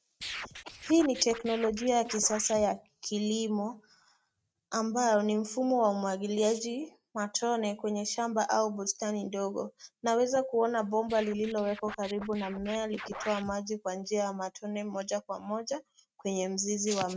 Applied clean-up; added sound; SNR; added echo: neural mask model RNNoise.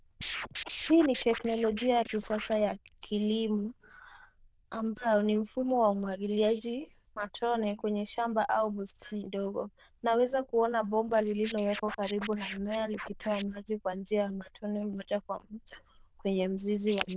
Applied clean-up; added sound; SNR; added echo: neural diffusion model UNIVERSE++.